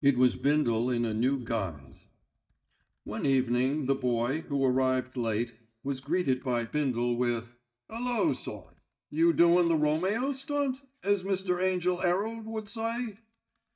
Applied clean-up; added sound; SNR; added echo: neural mask model DeepFilterNet 3.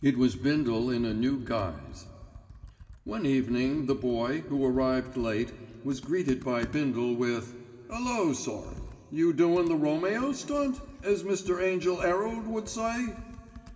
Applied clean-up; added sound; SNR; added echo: none; Computer keyboard; 19 dB; reverberation time 2.0 s.